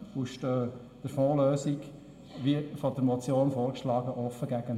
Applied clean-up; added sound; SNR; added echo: none; none; none; reverberation time 0.8 s.